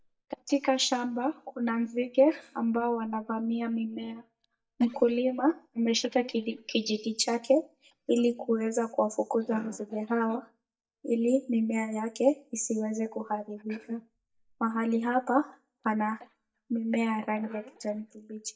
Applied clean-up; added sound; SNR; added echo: neural mask model DeepFilterNet 3.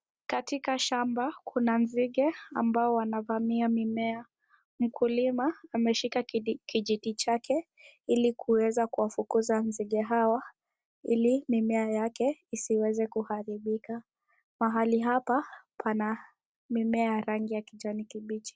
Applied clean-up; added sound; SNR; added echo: none; none; none; none.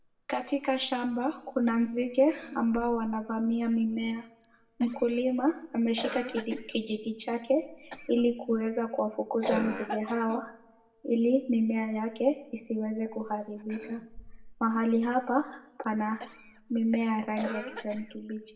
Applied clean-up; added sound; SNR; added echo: none; Cough; 14 dB; reverberation time 0.5 s.